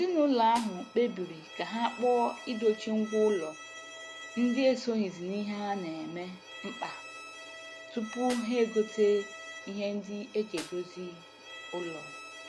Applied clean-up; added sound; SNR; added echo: none; Bowed string instrument + Snare drum; 15 dB; none.